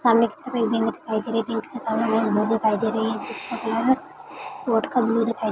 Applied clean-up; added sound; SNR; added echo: none; Wind; 16 dB; none.